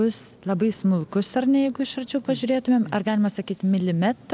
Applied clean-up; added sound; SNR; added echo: none; none; none; none.